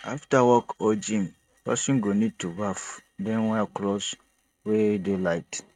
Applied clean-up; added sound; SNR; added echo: neural mask model RNNoise.